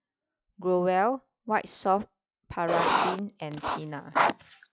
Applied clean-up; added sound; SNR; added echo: classical method log-MMSE.